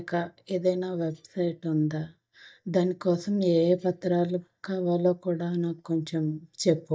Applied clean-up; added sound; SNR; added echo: neural mask model DeepFilterNet 3.